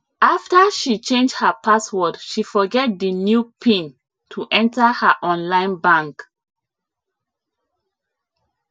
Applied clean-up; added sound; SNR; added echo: none; none; none; none.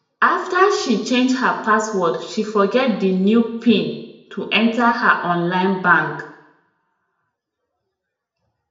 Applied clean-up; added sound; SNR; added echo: none; none; none; reverberation time 0.7 s.